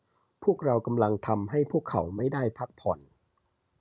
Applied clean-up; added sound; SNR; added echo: none; none; none; none.